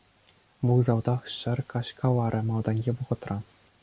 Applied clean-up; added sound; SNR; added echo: none; none; none; none.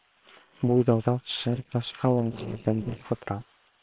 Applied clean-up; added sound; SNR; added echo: neural separator model SepFormer WHAM!.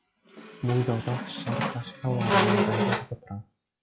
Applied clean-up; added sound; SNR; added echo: classical method log-MMSE.